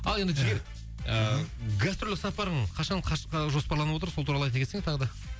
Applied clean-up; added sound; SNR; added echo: none; none; none; none.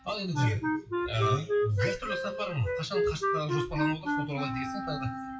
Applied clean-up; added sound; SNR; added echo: classical method WPE with log-MMSE.